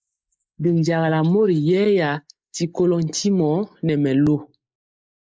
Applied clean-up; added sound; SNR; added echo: neural mask model Resemble Enhance denoiser.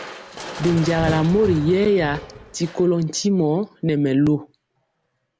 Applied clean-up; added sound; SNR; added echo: none; Crushing; 13 dB; none.